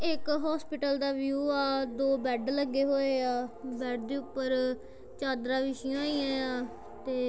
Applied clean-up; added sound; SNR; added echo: none; none; none; none.